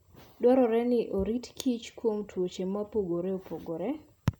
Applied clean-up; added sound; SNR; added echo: none; none; none; none.